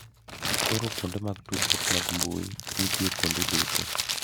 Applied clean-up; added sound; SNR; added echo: none; Crumpling, crinkling; -4 dB; none.